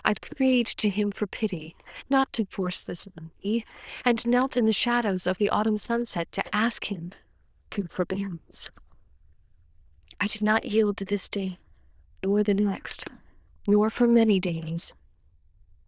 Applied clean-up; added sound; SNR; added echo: neural diffusion model UNIVERSE++.